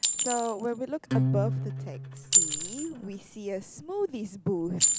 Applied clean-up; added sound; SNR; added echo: none; Chink, clink + Acoustic guitar; -5 dB; none.